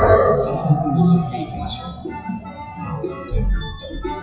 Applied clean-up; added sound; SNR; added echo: classical method WPE with log-MMSE.